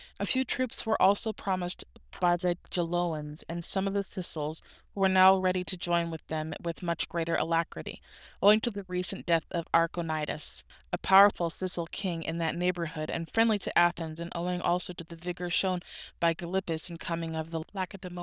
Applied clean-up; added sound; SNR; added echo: neural diffusion model UNIVERSE++.